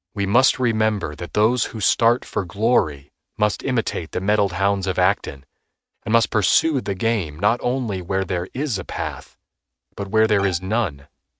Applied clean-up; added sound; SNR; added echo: neural mask model RNNoise.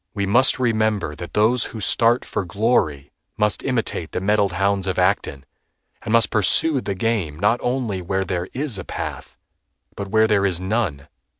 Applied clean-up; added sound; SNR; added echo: none; none; none; none.